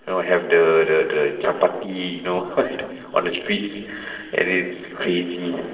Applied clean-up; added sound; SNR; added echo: neural separator model SepFormer DNS4.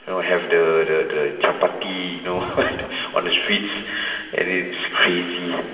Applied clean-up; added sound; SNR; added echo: none; Dog; 16 dB; reverberation time 2.5 s.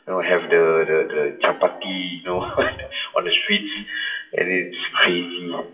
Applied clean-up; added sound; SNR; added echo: classical method WPE with log-MMSE.